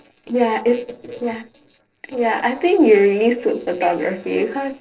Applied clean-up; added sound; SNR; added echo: neural separator model SepFormer DNS4.